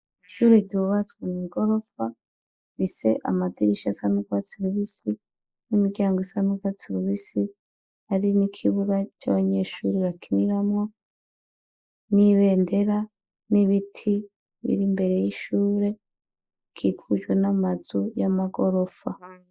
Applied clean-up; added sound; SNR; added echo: neural mask model Resemble Enhance denoiser.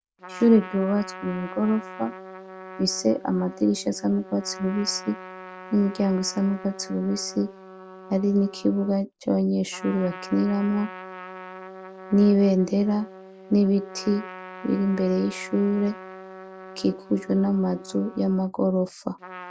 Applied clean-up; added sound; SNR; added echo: none; Trumpet; 16 dB; none.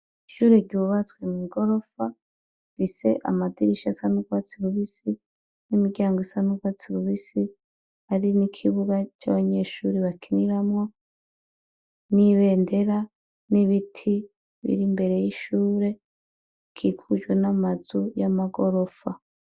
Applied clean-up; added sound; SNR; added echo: none; none; none; none.